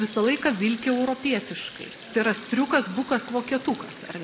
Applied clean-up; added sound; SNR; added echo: none; Sink (filling or washing); 14 dB; none.